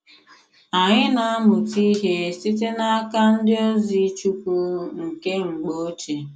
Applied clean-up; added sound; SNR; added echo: none; none; none; none.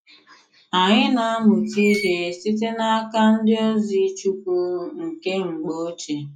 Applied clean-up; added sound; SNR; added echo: classical method log-MMSE.